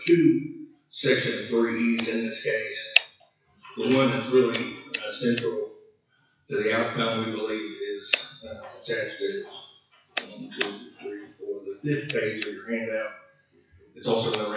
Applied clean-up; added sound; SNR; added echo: classical method WPE with log-MMSE.